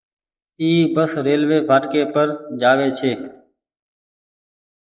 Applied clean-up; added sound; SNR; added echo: neural mask model Resemble Enhance denoiser.